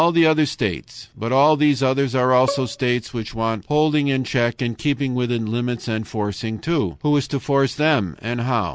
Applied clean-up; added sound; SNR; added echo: none; Bowed string instrument; 14 dB; none.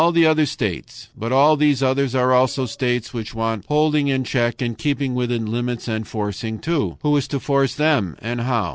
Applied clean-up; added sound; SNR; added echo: neural separator model SepFormer DNS4.